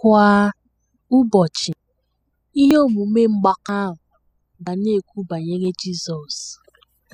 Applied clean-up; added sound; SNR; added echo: classical method spectral subtraction.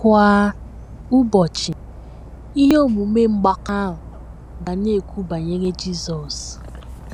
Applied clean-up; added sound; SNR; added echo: none; Dog; 16 dB; none.